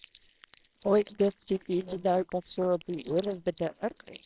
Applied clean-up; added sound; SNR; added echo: neural separator model SepFormer WHAMR!.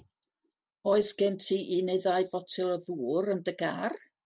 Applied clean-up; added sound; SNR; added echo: none; none; none; none.